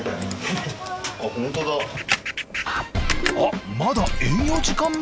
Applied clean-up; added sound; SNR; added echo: none; Computer keyboard; 10 dB; none.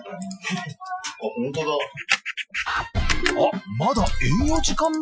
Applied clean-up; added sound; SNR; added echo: classical method Wiener filter.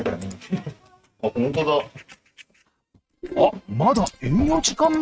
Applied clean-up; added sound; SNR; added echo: neural mask model RNNoise.